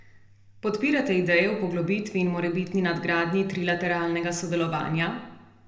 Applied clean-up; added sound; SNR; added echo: none; none; none; reverberation time 0.7 s.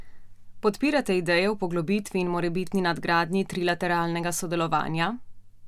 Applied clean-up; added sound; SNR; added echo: none; none; none; none.